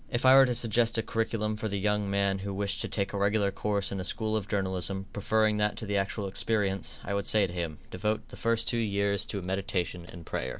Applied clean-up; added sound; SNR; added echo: none; none; none; none.